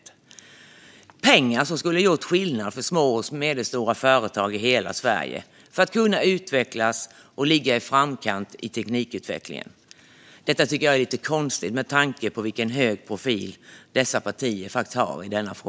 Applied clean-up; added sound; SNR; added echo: none; none; none; none.